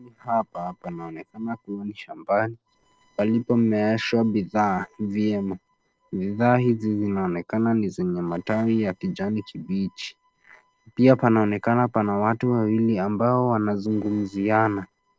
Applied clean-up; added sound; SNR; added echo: neural separator model SepFormer DNS4.